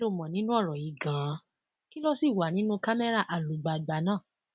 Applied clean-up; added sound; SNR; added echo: none; none; none; none.